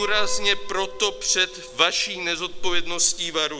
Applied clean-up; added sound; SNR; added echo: none; Piano; 3 dB; none.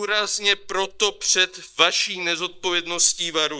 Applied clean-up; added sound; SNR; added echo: neural mask model DeepFilterNet 3.